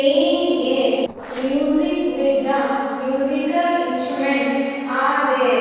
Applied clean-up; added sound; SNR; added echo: neural separator model SepFormer DNS4.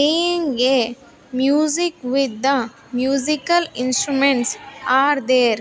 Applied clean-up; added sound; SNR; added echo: none; none; none; none.